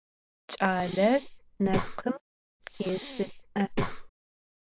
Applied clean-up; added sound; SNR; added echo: none; Breathing; 4 dB; none.